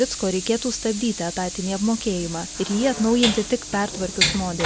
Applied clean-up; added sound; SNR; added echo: none; Train; 5 dB; none.